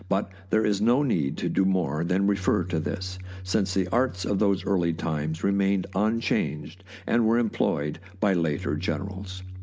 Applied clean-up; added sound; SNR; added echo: none; Bass guitar; 14 dB; none.